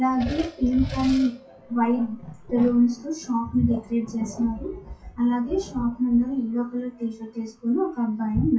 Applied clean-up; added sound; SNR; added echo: classical method WPE with log-MMSE.